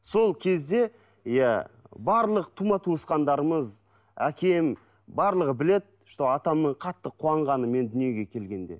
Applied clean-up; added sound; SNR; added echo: none; none; none; none.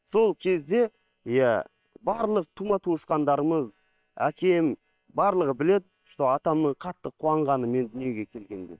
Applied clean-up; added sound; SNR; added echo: neural separator model SepFormer WHAM!.